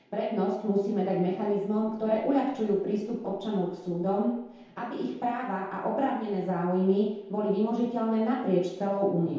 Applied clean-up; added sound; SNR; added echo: none; none; none; reverberation time 0.8 s.